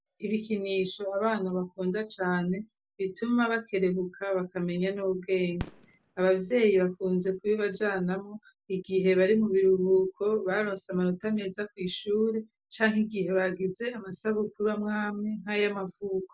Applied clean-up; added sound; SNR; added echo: none; Fireworks; 17 dB; none.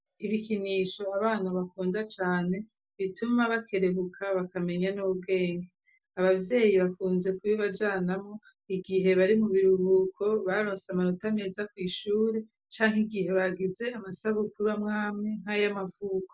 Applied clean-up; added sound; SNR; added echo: none; none; none; none.